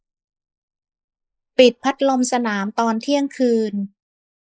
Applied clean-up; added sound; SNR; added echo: neural mask model Resemble Enhance denoiser.